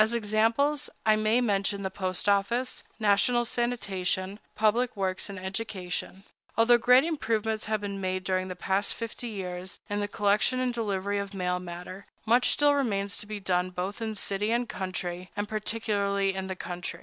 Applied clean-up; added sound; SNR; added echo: none; none; none; none.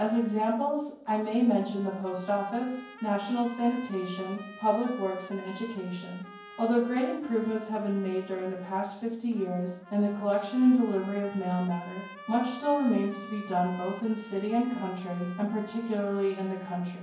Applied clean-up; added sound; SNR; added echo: none; Trumpet; 19 dB; reverberation time 0.9 s.